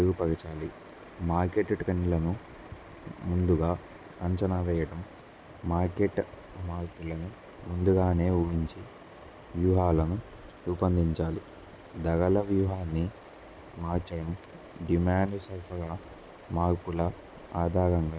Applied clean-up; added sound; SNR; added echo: none; none; none; none.